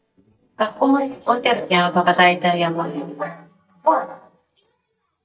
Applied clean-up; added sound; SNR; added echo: neural mask model DeepFilterNet 3.